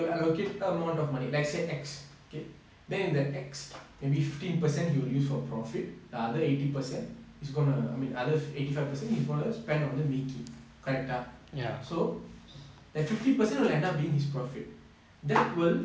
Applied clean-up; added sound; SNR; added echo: none; none; none; none.